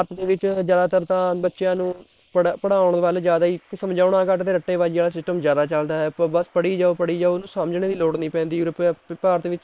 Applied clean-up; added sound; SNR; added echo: neural separator model SepFormer WHAM!.